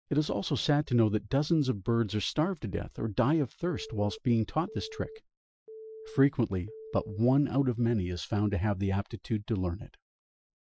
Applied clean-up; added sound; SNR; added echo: classical method Wiener filter.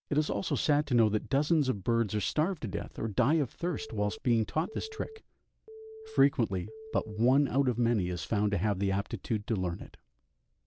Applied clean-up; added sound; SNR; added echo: none; Telephone; 17 dB; none.